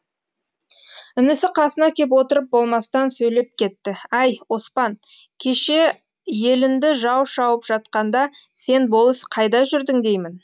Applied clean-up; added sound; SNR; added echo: none; none; none; none.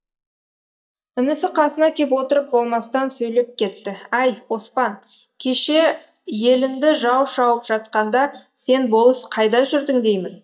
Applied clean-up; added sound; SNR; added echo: neural mask model DeepFilterNet 3.